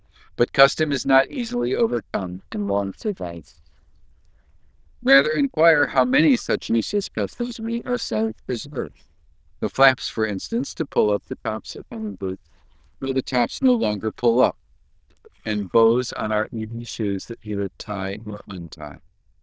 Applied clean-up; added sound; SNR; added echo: neural diffusion model UNIVERSE++.